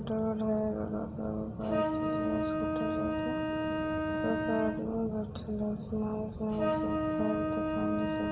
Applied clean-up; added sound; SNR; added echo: none; Wind instrument, woodwind instrument; 0 dB; reverberation time 2.9 s.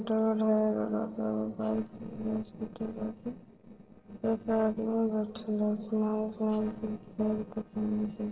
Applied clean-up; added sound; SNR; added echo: neural separator model SepFormer DNS4.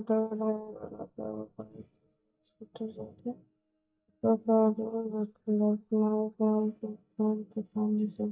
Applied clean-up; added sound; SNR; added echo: neural mask model DeepFilterNet 3.